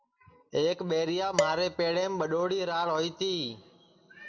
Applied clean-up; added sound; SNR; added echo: none; Dishes, pots, and pans; 7 dB; reverberation time 1.6 s.